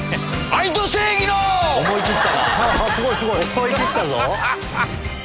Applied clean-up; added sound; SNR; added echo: none; none; none; none.